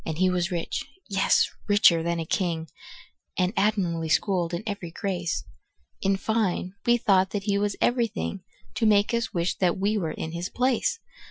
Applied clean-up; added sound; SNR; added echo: classical method Wiener filter.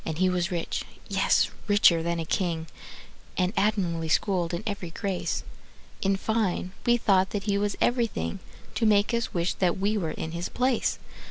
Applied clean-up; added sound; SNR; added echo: none; none; none; none.